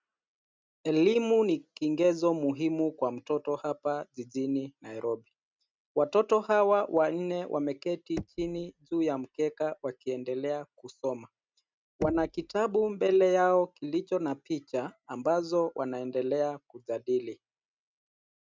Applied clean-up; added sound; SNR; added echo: neural mask model RNNoise.